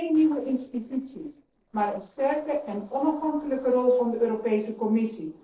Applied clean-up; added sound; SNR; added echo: neural separator model SepFormer DNS4.